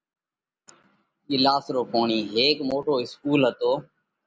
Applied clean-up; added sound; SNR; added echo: none; none; none; none.